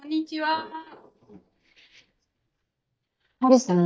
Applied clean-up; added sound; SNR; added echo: neural mask model DeepFilterNet 3.